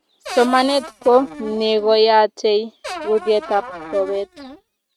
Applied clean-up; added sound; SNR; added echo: neural mask model RNNoise.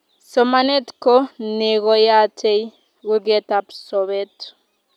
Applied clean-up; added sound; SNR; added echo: none; none; none; none.